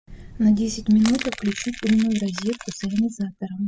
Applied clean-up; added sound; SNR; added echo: classical method spectral subtraction.